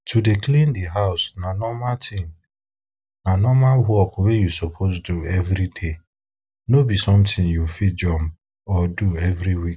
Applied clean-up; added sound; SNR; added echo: none; none; none; none.